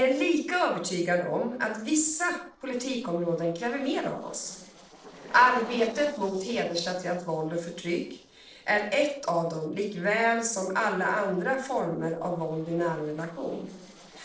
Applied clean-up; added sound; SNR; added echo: neural separator model SepFormer DNS4.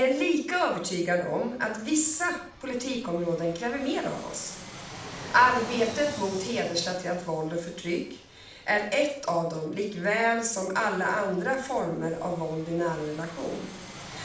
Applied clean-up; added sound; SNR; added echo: none; Fixed-wing aircraft, airplane; 16 dB; reverberation time 0.5 s.